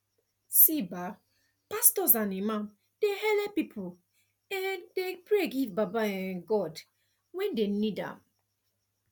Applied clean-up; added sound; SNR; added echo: none; none; none; none.